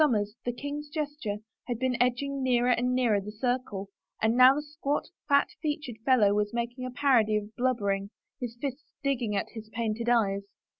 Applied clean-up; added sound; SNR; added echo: none; none; none; none.